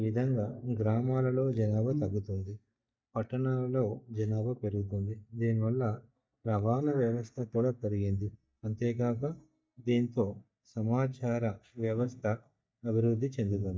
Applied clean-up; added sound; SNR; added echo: neural mask model DeepFilterNet 3.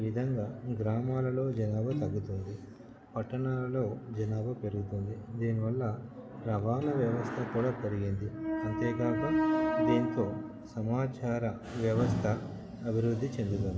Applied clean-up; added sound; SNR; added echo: none; Piano; 8 dB; none.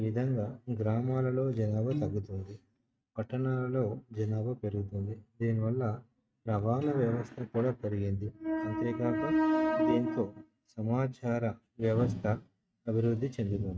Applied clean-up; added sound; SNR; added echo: neural mask model RNNoise.